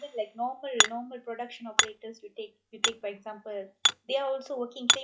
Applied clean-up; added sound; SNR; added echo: classical method log-MMSE.